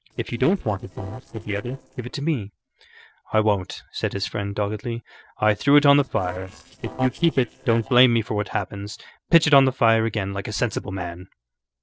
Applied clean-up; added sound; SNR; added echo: neural separator model SepFormer DNS4.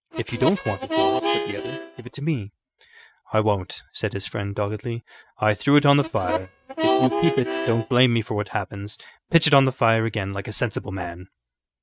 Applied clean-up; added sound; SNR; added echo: neural mask model RNNoise.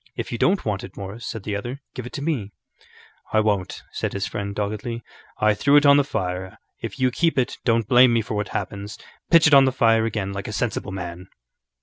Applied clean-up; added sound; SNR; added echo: none; none; none; none.